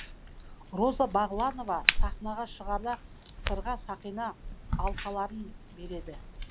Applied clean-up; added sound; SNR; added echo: none; Crack; 0 dB; none.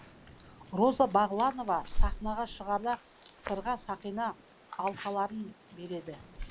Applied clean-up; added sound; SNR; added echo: neural mask model Resemble Enhance denoiser.